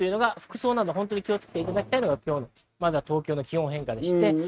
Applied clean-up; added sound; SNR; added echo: neural mask model RNNoise.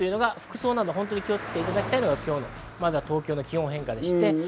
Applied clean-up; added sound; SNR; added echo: none; Car passing by; 12 dB; none.